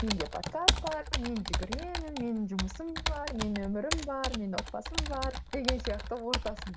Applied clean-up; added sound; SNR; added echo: none; Computer keyboard; -1 dB; none.